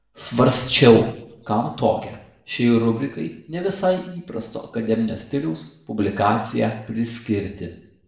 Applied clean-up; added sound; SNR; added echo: none; none; none; reverberation time 0.7 s.